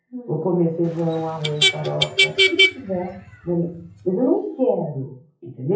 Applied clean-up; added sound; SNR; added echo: classical method WPE with log-MMSE.